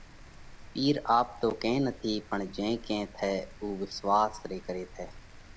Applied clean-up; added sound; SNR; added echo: none; Rain; 17 dB; none.